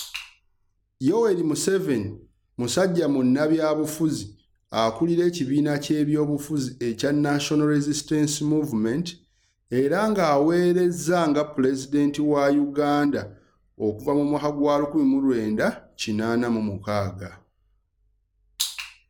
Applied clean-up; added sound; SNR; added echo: none; none; none; none.